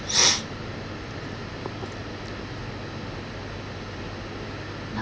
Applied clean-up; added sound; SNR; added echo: none; none; none; none.